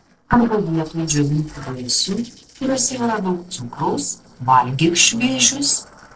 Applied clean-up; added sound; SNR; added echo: neural separator model SepFormer DNS4.